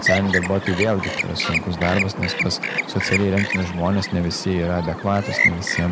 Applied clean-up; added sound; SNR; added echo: none; Chirp, tweet; 3 dB; none.